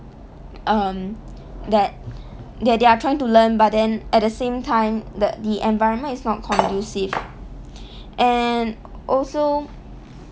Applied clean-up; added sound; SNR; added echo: none; Cutlery, silverware; 5 dB; none.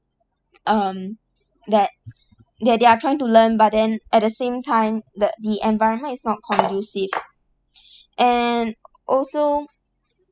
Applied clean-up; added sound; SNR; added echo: classical method spectral subtraction.